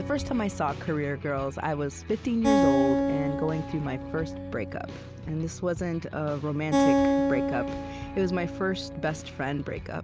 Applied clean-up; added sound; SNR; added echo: none; Acoustic guitar; 0 dB; none.